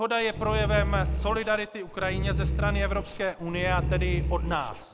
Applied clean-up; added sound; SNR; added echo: none; Growling; 0 dB; none.